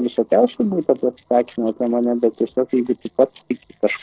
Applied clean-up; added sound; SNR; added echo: neural separator model SepFormer DNS4.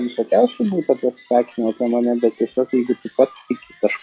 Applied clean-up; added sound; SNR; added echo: classical method log-MMSE.